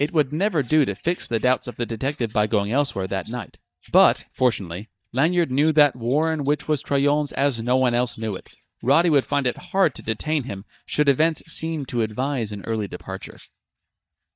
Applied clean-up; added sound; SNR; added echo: neural mask model DeepFilterNet 3.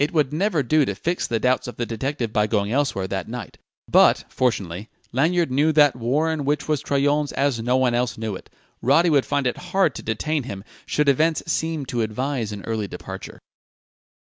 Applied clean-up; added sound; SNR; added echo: none; none; none; none.